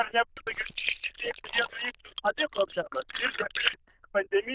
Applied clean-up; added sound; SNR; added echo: neural diffusion model UNIVERSE++.